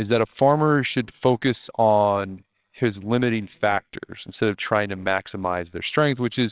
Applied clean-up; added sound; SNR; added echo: neural separator model SepFormer WHAMR!.